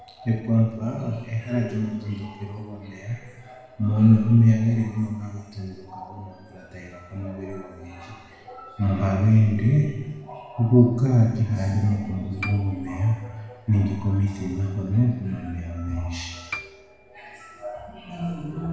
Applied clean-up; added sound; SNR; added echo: none; Piano; 17 dB; reverberation time 1.1 s.